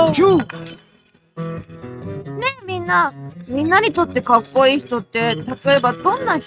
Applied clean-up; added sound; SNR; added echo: neural mask model RNNoise.